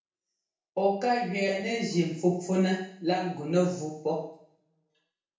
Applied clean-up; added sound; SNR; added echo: none; none; none; reverberation time 0.7 s.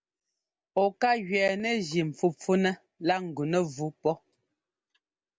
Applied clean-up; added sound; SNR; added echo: none; none; none; none.